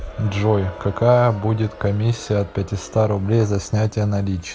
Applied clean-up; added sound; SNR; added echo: none; Crowd; 20 dB; none.